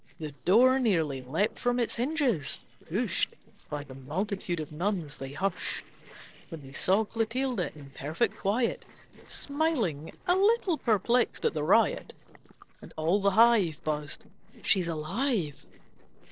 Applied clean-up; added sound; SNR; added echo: neural separator model SepFormer DNS4.